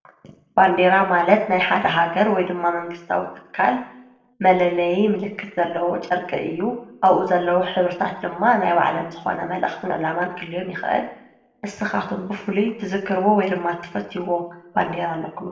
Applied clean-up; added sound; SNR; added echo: none; none; none; reverberation time 0.7 s.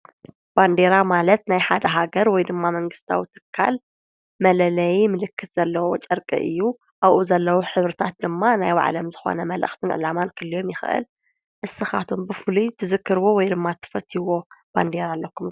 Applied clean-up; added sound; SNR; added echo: none; none; none; none.